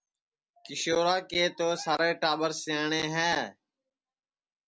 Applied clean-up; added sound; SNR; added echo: none; none; none; none.